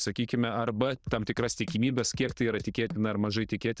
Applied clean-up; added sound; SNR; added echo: neural diffusion model UNIVERSE++.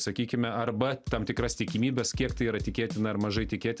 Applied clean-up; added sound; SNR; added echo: none; Drum / Drum kit; 9 dB; none.